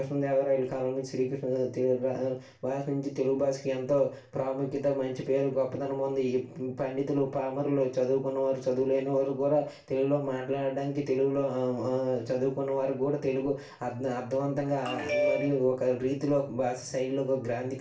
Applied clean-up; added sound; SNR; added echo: none; none; none; reverberation time 0.3 s.